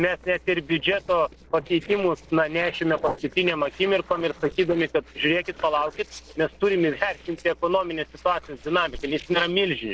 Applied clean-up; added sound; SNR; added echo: neural separator model SepFormer DNS4.